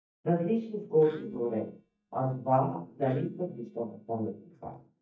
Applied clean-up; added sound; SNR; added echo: neural mask model DeepFilterNet 3.